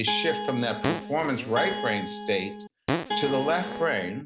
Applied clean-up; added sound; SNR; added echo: none; Fart + Guitar; 3 dB; none.